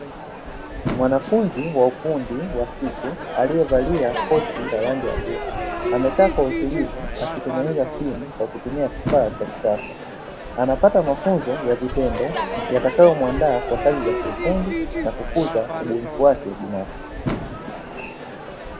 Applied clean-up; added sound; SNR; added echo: none; Crowd / Fireworks; 6 dB; none.